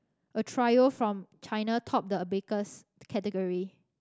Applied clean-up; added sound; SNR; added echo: none; none; none; none.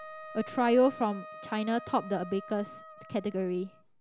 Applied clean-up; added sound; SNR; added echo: none; Wind instrument, woodwind instrument; 16 dB; none.